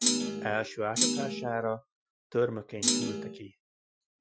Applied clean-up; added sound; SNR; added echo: classical method Wiener filter.